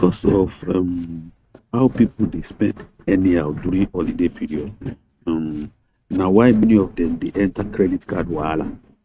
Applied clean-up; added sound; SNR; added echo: neural mask model RNNoise.